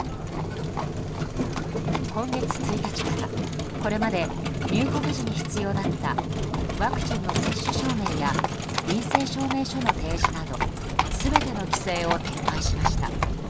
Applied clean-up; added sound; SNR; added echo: none; Livestock, farm animals, working animals; -5 dB; none.